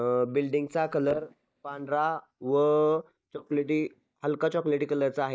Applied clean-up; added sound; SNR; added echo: neural mask model DeepFilterNet 3.